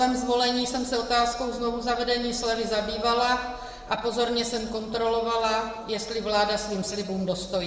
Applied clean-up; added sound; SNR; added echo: none; none; none; reverberation time 0.9 s.